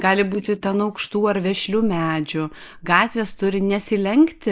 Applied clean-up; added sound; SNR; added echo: neural mask model Resemble Enhance denoiser.